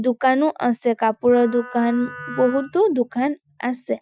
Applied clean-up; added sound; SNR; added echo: classical method Wiener filter.